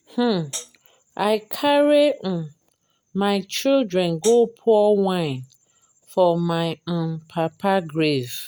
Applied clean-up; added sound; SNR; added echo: none; Hi-hat; 12 dB; none.